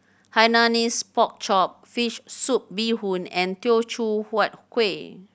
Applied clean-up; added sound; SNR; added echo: none; none; none; none.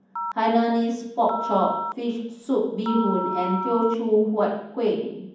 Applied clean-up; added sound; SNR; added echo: none; Telephone; 7 dB; reverberation time 1.2 s.